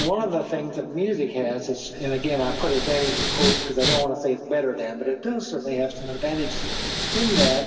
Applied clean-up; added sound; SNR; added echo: none; Respiratory sounds; 3 dB; reverberation time 2.2 s.